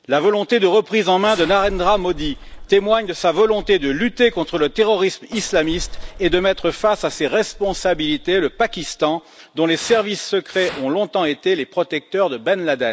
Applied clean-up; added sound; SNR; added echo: none; Bus / Engine + Fire; 15 dB; none.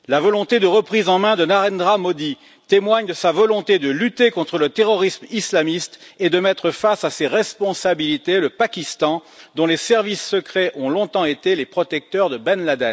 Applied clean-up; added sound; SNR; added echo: none; none; none; none.